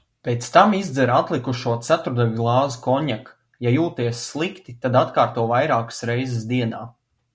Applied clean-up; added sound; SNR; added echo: none; none; none; none.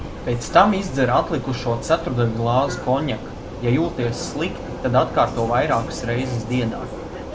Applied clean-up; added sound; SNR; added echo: none; Vehicle; 9 dB; none.